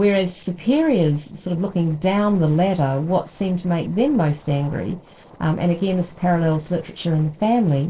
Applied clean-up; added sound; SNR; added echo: neural separator model SepFormer DNS4.